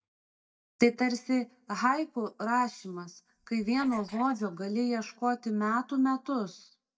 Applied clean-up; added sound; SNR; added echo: neural mask model DeepFilterNet 3.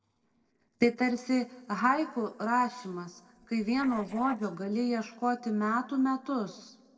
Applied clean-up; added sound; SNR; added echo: neural separator model SepFormer DNS4.